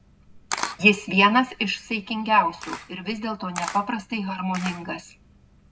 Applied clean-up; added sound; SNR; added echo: none; Camera; 13 dB; reverberation time 0.2 s.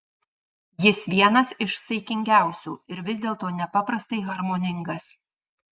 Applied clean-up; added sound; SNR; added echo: none; none; none; none.